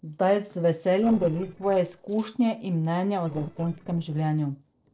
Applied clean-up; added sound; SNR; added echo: neural separator model SepFormer DNS4.